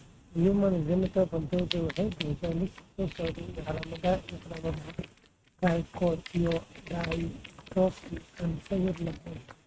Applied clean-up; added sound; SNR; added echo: neural mask model RNNoise.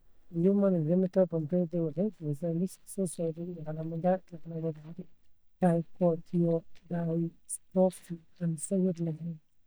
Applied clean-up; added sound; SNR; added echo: neural mask model DeepFilterNet 3.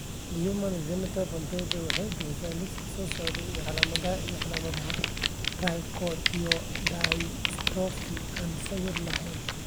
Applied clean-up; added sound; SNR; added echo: none; Fire; -2 dB; none.